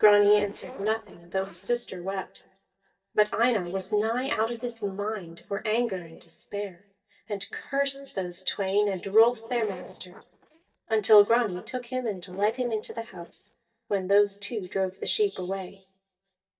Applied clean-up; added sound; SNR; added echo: neural mask model DeepFilterNet 3.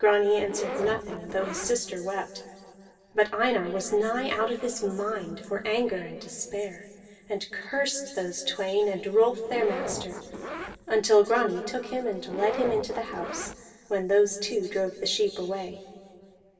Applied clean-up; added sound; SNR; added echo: none; Zipper (clothing); 9 dB; reverberation time 2.3 s.